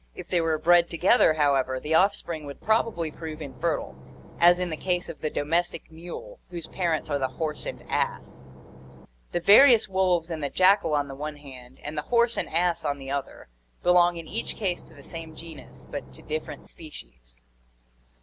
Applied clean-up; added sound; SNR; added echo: none; Engine / Boat, Water vehicle; 18 dB; none.